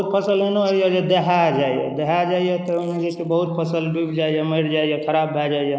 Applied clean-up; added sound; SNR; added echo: neural mask model Resemble Enhance denoiser.